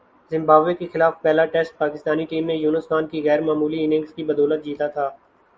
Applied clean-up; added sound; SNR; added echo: none; none; none; none.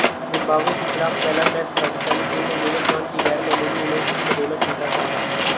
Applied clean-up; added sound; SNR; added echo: none; Mechanisms; -4 dB; none.